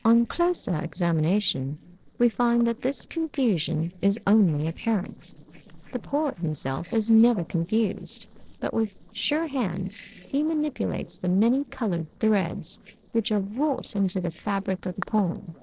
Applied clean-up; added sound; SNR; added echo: neural separator model SepFormer DNS4.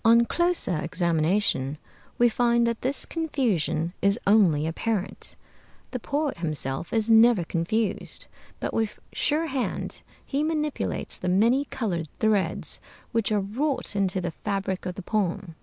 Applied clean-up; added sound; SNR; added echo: none; none; none; none.